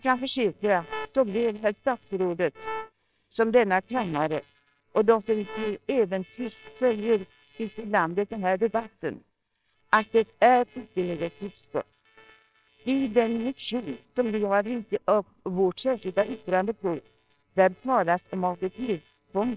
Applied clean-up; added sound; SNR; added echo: neural separator model SepFormer WHAMR!.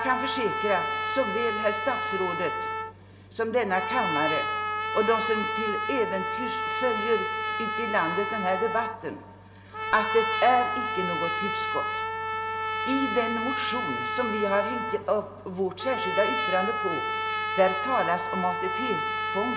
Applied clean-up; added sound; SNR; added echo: none; Trumpet; 1 dB; reverberation time 1.1 s.